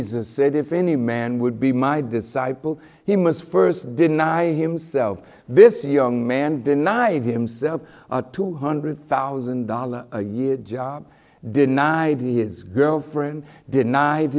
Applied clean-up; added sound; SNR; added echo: none; none; none; none.